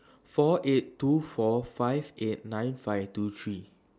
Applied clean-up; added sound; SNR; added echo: none; none; none; none.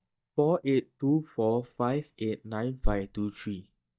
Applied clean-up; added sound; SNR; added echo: neural mask model DeepFilterNet 3.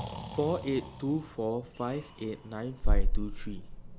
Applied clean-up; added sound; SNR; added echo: none; Breathing; -4 dB; none.